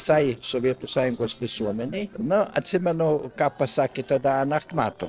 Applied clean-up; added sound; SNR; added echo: neural separator model SepFormer DNS4.